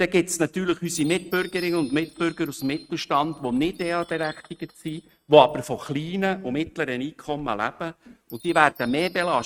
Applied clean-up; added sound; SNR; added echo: neural mask model RNNoise.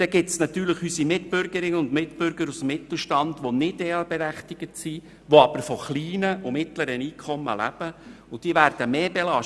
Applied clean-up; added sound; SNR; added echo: none; none; none; none.